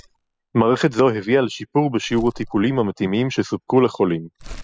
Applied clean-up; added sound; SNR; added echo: classical method spectral subtraction.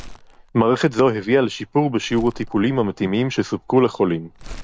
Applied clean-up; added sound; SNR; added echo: none; Crumpling, crinkling; 20 dB; none.